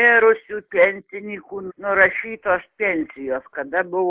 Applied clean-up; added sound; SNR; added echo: neural mask model Resemble Enhance denoiser.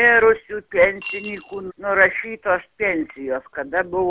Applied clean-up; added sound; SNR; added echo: none; Coin (dropping) / Glass; 15 dB; none.